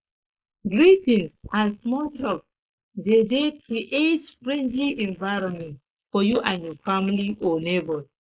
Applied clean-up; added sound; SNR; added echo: neural mask model Resemble Enhance denoiser.